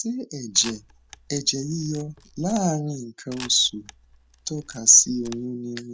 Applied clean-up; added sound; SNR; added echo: none; Camera; 19 dB; none.